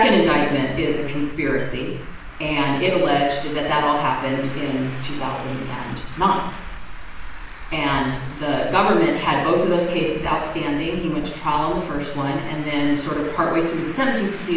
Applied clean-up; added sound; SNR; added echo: none; Traffic noise, roadway noise; 14 dB; reverberation time 0.7 s.